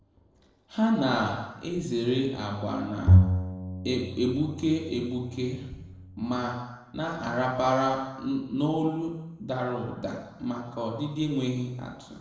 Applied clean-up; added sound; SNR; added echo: none; Bowed string instrument; -3 dB; reverberation time 1.0 s.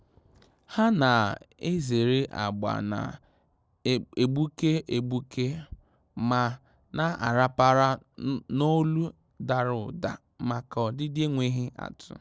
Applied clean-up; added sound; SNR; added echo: none; none; none; none.